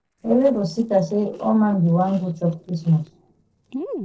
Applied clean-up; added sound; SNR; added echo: neural separator model SepFormer DNS4.